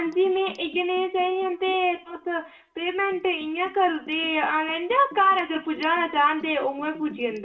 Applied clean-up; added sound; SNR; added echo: neural separator model SepFormer DNS4.